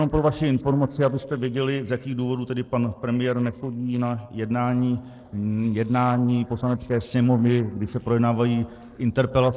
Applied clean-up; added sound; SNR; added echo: neural separator model SepFormer DNS4.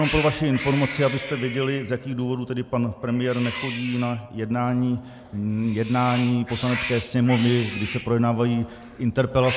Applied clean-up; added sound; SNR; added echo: none; Cat; 11 dB; none.